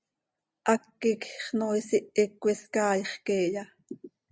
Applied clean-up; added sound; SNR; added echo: none; none; none; none.